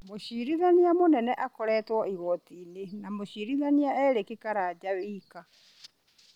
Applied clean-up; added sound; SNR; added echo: none; none; none; none.